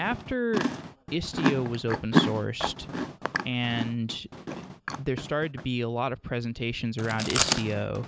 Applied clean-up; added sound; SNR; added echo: none; Chewing, mastication; 1 dB; none.